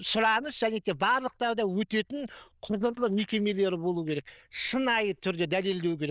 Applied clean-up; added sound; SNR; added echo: neural diffusion model UNIVERSE++.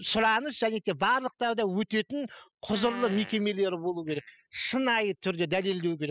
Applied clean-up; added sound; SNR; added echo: classical method spectral subtraction.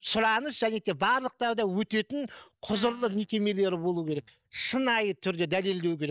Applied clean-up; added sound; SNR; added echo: neural mask model DeepFilterNet 3.